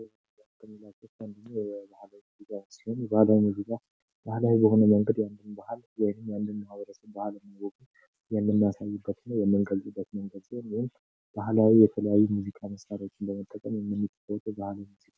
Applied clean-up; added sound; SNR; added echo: none; none; none; none.